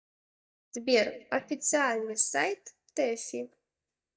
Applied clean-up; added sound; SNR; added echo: neural mask model DeepFilterNet 3.